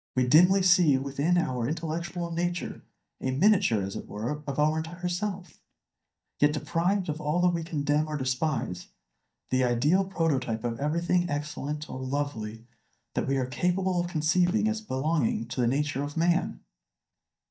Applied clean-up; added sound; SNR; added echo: neural mask model DeepFilterNet 3.